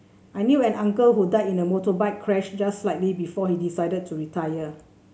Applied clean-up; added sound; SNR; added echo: none; none; none; none.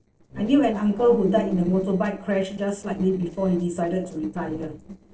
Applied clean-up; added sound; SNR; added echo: neural separator model SepFormer DNS4.